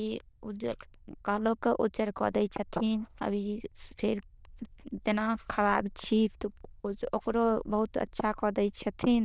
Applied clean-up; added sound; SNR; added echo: neural diffusion model UNIVERSE++.